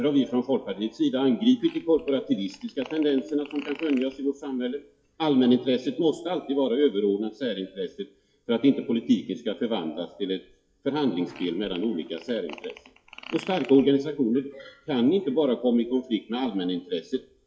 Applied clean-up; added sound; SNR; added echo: classical method WPE with log-MMSE.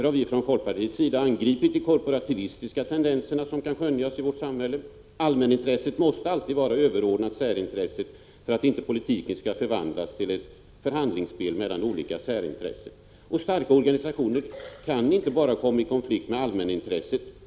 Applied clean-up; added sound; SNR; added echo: none; none; none; none.